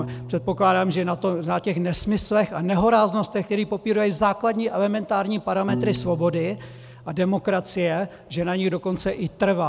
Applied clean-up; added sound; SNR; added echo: none; Piano; 15 dB; none.